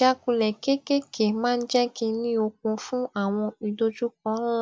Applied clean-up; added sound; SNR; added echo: none; none; none; none.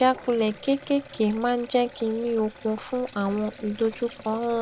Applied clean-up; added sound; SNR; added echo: none; Sink (filling or washing); 18 dB; none.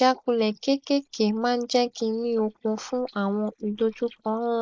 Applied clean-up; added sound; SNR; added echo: neural mask model Resemble Enhance denoiser.